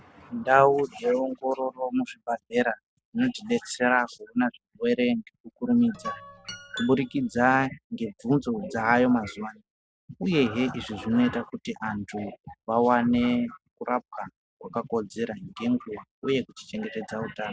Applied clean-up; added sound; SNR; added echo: none; Guitar; 15 dB; none.